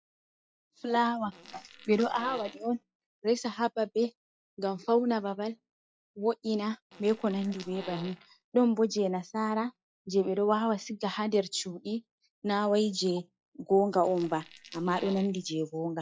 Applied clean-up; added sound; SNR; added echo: classical method log-MMSE.